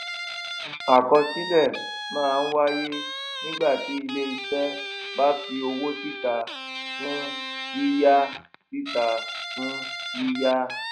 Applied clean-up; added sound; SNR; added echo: none; Guitar; 8 dB; none.